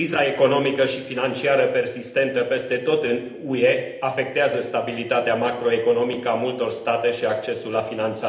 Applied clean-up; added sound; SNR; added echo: none; none; none; reverberation time 0.8 s.